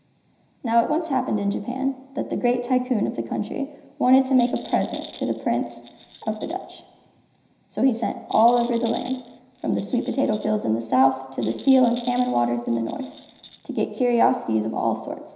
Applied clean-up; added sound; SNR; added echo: none; Rattle; 20 dB; reverberation time 0.9 s.